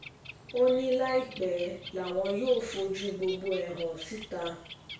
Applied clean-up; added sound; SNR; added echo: none; Bird; 15 dB; reverberation time 0.5 s.